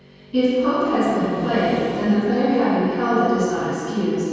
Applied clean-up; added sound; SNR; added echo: none; Motorcycle / Traffic noise, roadway noise; 19 dB; reverberation time 2.1 s.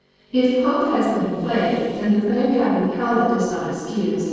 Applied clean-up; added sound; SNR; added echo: neural separator model SepFormer DNS4.